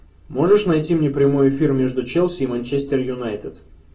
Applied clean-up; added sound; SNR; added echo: none; none; none; reverberation time 0.2 s.